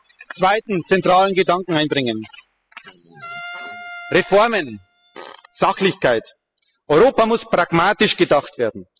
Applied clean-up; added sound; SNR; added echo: classical method spectral subtraction.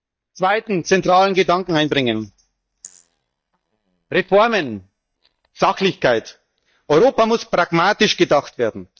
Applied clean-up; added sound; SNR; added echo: neural mask model DeepFilterNet 3.